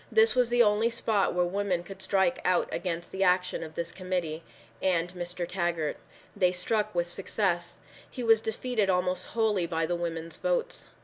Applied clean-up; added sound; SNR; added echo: none; none; none; none.